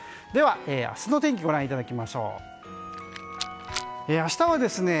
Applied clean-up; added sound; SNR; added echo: none; Rattle; 12 dB; none.